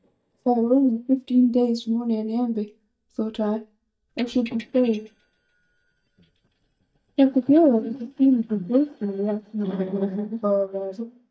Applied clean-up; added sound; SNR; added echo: neural mask model DeepFilterNet 3.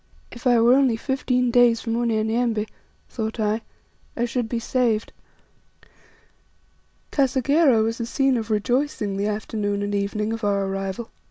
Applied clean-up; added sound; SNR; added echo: none; none; none; none.